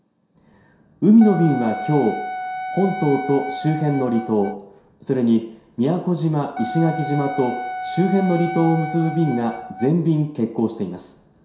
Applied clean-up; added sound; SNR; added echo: none; Wind instrument, woodwind instrument; 9 dB; reverberation time 0.7 s.